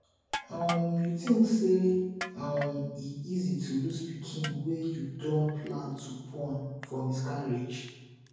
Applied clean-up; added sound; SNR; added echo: none; Crushing; 15 dB; reverberation time 1.3 s.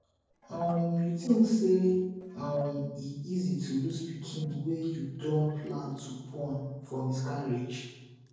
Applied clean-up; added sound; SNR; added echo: neural separator model SepFormer DNS4.